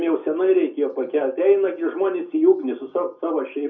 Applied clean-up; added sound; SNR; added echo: none; none; none; reverberation time 0.4 s.